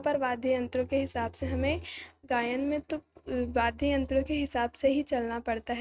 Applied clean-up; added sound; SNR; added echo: neural mask model RNNoise.